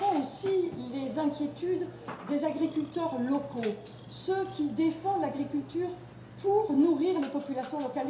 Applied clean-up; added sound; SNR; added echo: none; Burping, eructation; 16 dB; reverberation time 0.7 s.